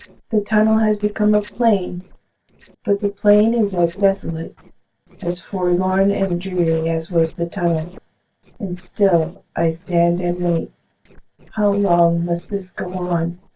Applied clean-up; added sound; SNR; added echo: neural separator model SepFormer DNS4.